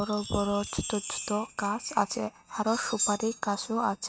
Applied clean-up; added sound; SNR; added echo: neural mask model RNNoise.